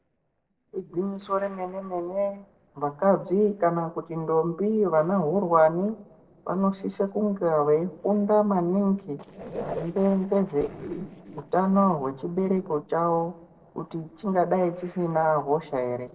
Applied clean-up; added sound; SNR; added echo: neural separator model SepFormer DNS4.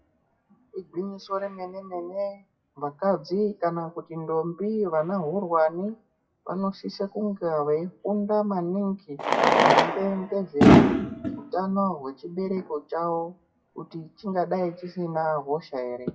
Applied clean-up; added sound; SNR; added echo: classical method WPE with log-MMSE.